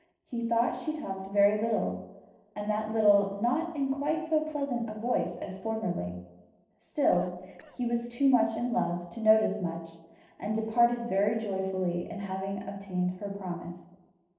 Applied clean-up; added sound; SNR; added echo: neural separator model SepFormer DNS4.